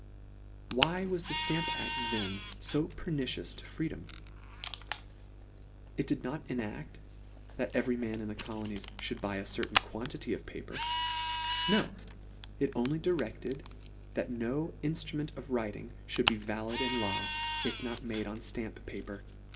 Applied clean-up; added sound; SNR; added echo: none; Camera; -1 dB; reverberation time 1.0 s.